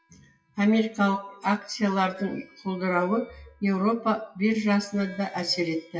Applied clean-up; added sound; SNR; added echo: classical method WPE with log-MMSE.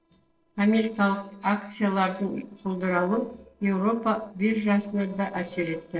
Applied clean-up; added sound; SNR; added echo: neural separator model SepFormer DNS4.